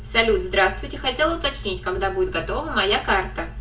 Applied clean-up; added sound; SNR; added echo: none; none; none; reverberation time 0.1 s.